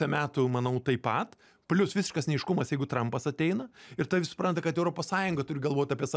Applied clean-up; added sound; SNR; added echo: none; none; none; none.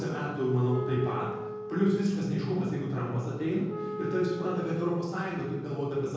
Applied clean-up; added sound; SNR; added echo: none; Wind instrument, woodwind instrument; 11 dB; reverberation time 1.3 s.